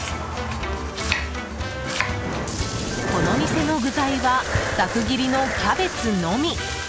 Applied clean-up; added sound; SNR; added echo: none; Breathing; 4 dB; none.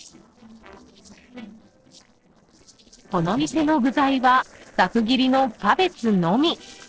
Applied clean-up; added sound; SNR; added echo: neural separator model SepFormer DNS4.